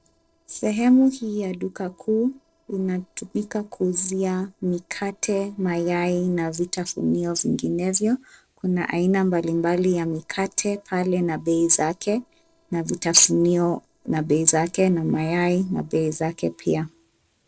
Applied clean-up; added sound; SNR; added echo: neural separator model SepFormer DNS4.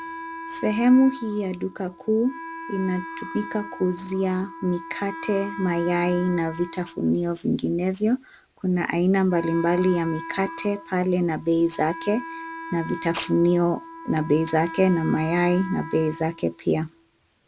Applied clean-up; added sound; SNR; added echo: none; Wind instrument, woodwind instrument; 14 dB; none.